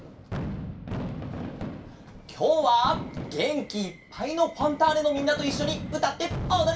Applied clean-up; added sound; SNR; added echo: none; Fireworks; 8 dB; reverberation time 0.3 s.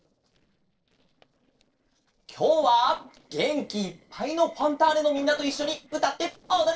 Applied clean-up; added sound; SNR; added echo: neural separator model SepFormer DNS4.